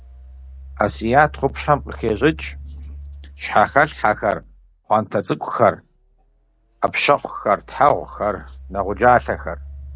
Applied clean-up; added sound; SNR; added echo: none; Engine; 17 dB; none.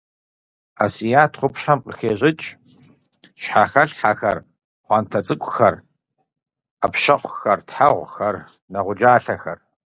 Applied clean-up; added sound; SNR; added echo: none; none; none; none.